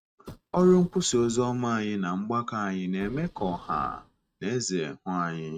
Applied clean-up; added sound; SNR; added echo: neural mask model RNNoise.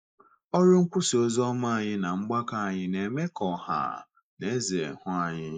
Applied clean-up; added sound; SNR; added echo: neural mask model Resemble Enhance denoiser.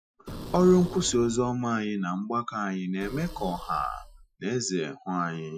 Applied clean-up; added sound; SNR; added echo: classical method Wiener filter.